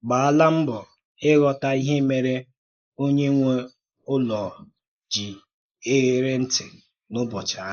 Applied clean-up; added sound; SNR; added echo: neural mask model Resemble Enhance denoiser.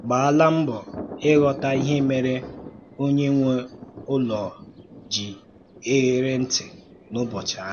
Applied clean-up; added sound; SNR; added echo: none; Thunder; 15 dB; none.